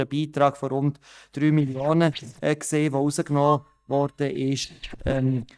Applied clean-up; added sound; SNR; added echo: neural mask model DeepFilterNet 3.